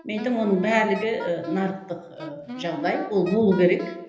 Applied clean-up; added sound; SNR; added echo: none; Wind instrument, woodwind instrument; 15 dB; reverberation time 0.8 s.